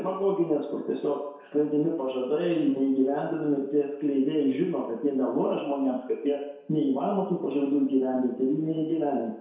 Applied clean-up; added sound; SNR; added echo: none; none; none; reverberation time 0.7 s.